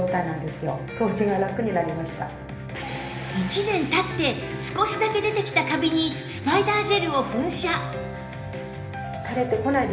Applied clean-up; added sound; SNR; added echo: none; none; none; reverberation time 1.1 s.